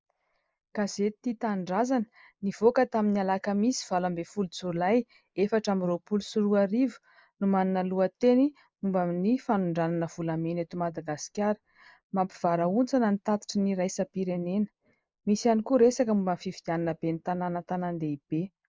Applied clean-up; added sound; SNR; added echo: neural mask model Resemble Enhance denoiser.